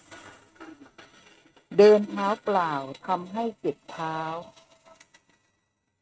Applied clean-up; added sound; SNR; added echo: neural mask model RNNoise.